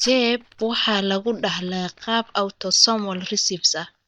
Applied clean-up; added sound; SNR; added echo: neural mask model DeepFilterNet 3.